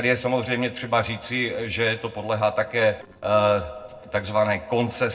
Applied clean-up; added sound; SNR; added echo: neural separator model SepFormer DNS4.